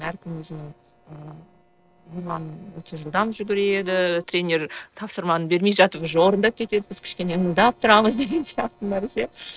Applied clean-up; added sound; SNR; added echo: neural separator model SepFormer DNS4.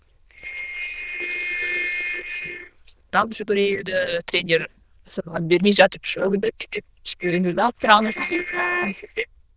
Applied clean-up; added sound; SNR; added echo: neural diffusion model UNIVERSE++.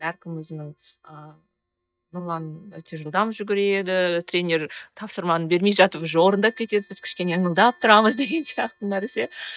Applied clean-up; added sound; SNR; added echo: neural mask model DeepFilterNet 3.